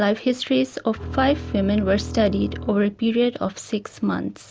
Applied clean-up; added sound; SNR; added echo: none; Bowed string instrument; 10 dB; none.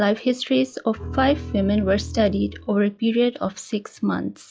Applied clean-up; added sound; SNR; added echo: classical method log-MMSE.